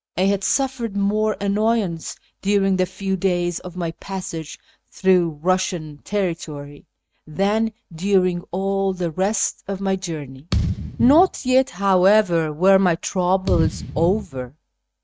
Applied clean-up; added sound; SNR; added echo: neural mask model RNNoise.